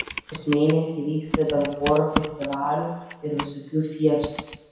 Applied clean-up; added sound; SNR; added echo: none; Computer keyboard; 8 dB; reverberation time 1.0 s.